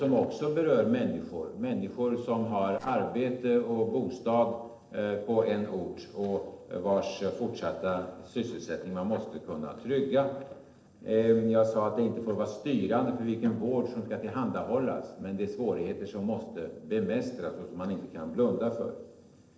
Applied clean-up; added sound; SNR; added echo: neural separator model SepFormer DNS4.